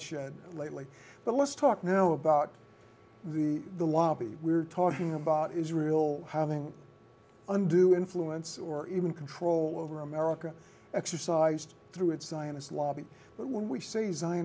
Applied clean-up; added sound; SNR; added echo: none; none; none; none.